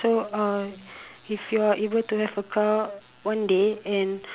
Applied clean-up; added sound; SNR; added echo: none; none; none; none.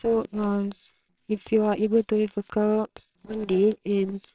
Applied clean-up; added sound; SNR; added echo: neural separator model SepFormer WHAMR!.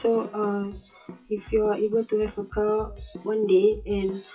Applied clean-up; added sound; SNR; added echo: classical method WPE with log-MMSE.